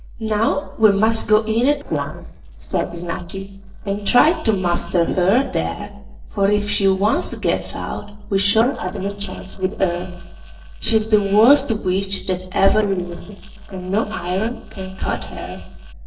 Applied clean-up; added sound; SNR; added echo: neural separator model SepFormer DNS4.